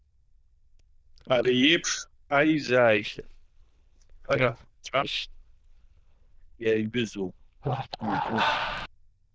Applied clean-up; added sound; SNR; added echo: neural diffusion model UNIVERSE++.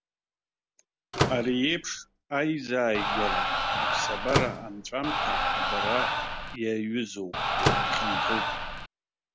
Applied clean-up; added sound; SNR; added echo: none; Slam / Microwave oven + Crowd; -4 dB; none.